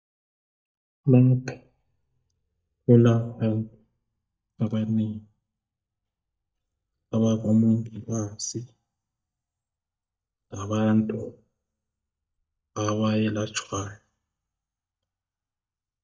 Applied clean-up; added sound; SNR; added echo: neural mask model DeepFilterNet 3.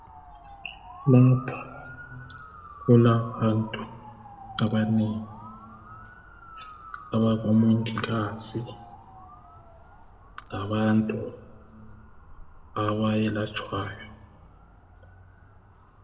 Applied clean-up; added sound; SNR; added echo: none; Motor vehicle (road) / Siren; 19 dB; reverberation time 1.0 s.